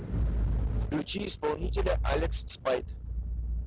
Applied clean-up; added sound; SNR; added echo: none; none; none; none.